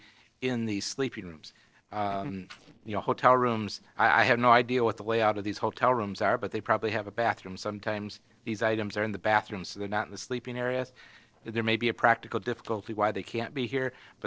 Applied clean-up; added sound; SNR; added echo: neural separator model SepFormer DNS4.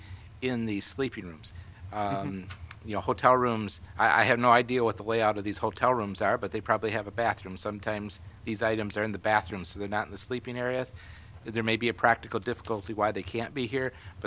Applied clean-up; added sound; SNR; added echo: none; none; none; none.